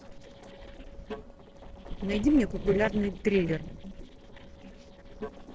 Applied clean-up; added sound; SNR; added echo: neural separator model SepFormer DNS4.